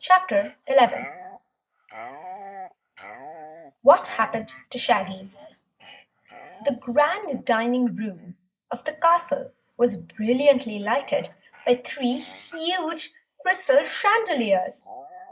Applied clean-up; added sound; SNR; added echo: neural mask model Resemble Enhance denoiser.